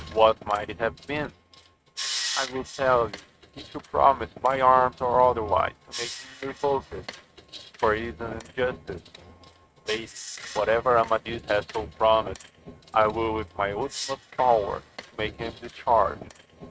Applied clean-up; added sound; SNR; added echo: neural mask model RNNoise.